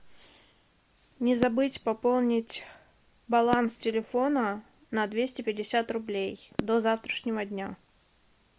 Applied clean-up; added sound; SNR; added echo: none; Fireworks; 13 dB; none.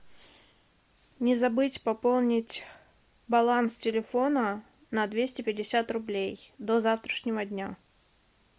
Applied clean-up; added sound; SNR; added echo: none; none; none; none.